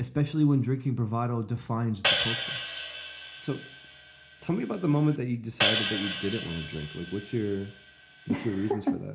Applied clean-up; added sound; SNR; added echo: none; Hi-hat; 4 dB; reverberation time 0.4 s.